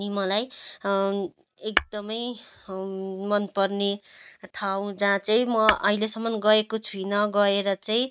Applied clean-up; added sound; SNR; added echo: neural mask model RNNoise.